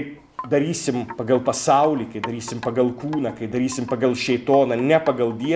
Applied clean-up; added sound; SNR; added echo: none; Wind chime; 18 dB; none.